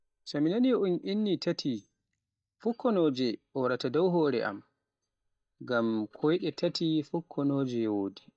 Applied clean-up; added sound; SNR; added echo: neural mask model DeepFilterNet 3.